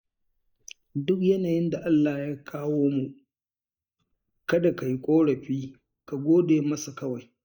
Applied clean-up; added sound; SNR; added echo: neural mask model DeepFilterNet 3.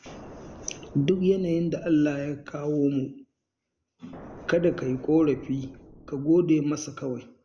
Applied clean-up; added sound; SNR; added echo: none; Explosion; 20 dB; none.